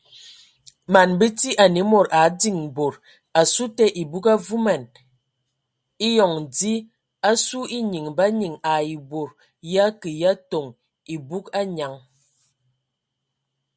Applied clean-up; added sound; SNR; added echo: none; none; none; none.